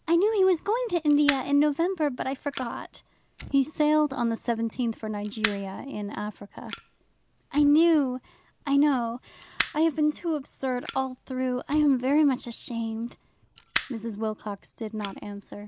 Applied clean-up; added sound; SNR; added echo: none; Fire; 15 dB; none.